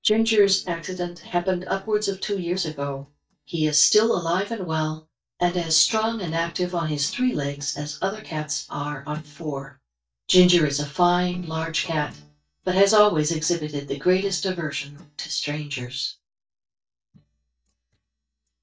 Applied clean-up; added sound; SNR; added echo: neural mask model DeepFilterNet 3.